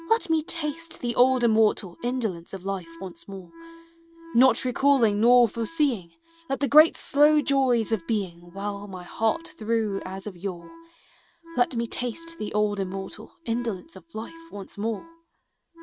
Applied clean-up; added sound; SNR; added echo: neural mask model RNNoise.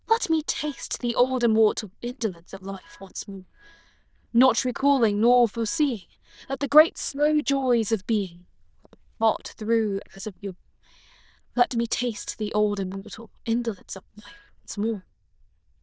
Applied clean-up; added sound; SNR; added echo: neural diffusion model UNIVERSE++.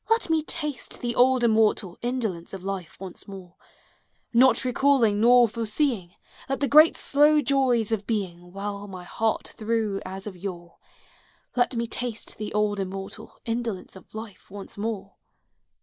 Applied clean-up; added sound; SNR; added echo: neural mask model Resemble Enhance denoiser.